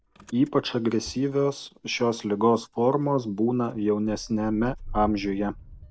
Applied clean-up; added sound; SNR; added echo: none; Engine starting / Motor vehicle (road); 18 dB; none.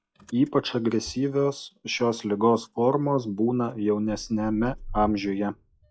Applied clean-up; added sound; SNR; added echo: classical method log-MMSE.